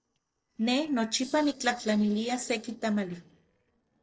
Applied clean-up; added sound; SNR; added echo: neural separator model SepFormer DNS4.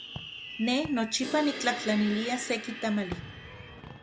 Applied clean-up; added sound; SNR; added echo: none; Fireworks + Crash cymbal; 10 dB; none.